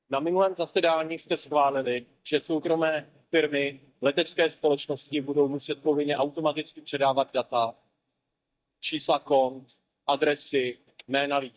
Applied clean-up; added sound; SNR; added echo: neural mask model DeepFilterNet 3.